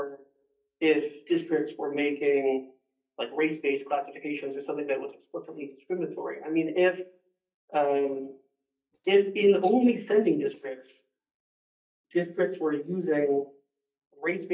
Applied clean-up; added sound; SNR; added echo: neural mask model DeepFilterNet 3.